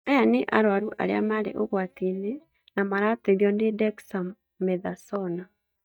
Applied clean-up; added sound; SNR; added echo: neural mask model DeepFilterNet 3.